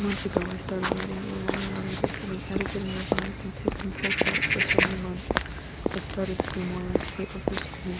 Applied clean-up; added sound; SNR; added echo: none; Walk, footsteps / Bird vocalization, bird call, bird song; -4 dB; none.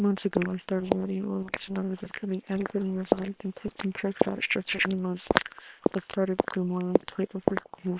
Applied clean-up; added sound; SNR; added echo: neural separator model SepFormer WHAM!.